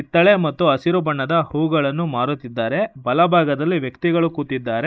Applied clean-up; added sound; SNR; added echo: neural mask model Resemble Enhance denoiser.